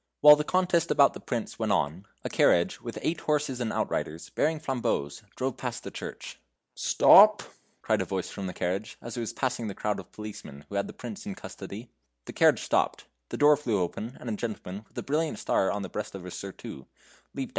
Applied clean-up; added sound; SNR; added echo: none; none; none; none.